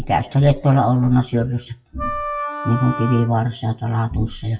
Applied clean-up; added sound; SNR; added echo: classical method WPE with log-MMSE.